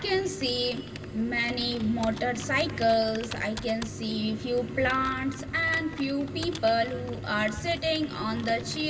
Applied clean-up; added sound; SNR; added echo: none; Computer keyboard; 17 dB; reverberation time 2.4 s.